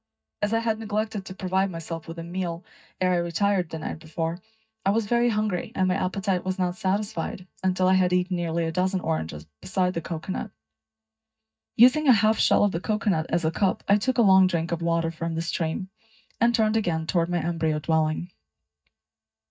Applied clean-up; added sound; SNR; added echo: neural mask model DeepFilterNet 3.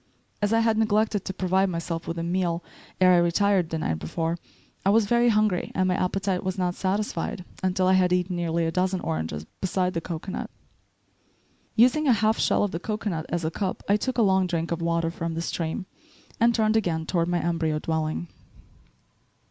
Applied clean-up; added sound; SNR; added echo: none; none; none; none.